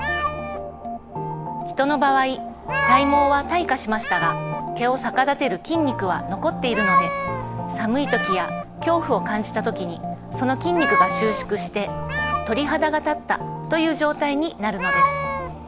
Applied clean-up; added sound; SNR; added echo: none; Meow; 4 dB; none.